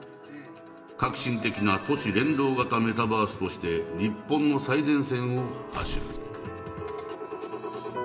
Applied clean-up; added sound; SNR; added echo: none; Tearing; 7 dB; reverberation time 2.9 s.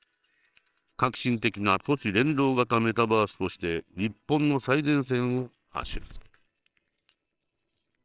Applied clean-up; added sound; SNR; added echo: neural separator model SepFormer WHAMR!.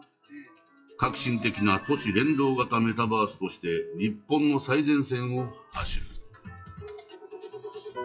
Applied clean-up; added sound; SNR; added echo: classical method WPE with log-MMSE.